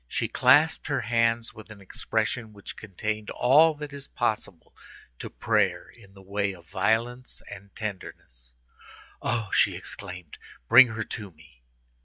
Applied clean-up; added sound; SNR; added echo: none; none; none; none.